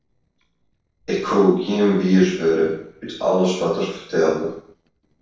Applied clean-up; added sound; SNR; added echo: neural separator model SepFormer DNS4.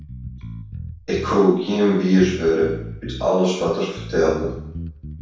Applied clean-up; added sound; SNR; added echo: none; Bass guitar; 13 dB; reverberation time 0.7 s.